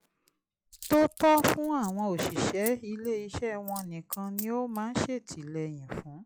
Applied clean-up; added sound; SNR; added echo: classical method log-MMSE.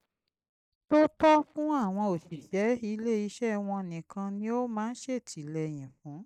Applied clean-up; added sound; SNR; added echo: neural mask model DeepFilterNet 3.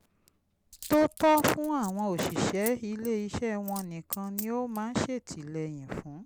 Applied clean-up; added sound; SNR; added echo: none; Coin (dropping); 15 dB; none.